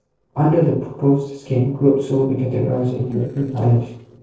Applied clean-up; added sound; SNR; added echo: neural separator model SepFormer DNS4.